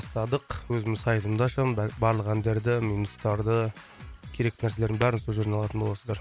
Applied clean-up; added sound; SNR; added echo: none; none; none; none.